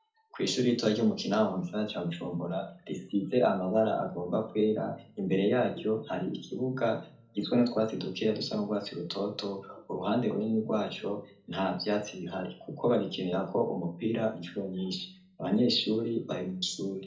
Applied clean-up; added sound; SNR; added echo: none; none; none; reverberation time 0.4 s.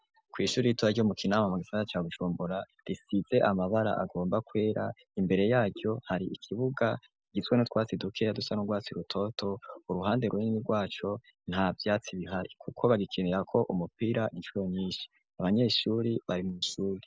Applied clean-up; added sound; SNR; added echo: none; none; none; none.